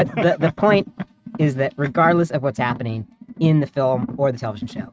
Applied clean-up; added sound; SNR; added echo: neural mask model RNNoise.